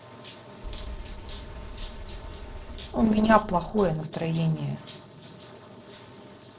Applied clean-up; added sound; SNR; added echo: neural separator model SepFormer DNS4.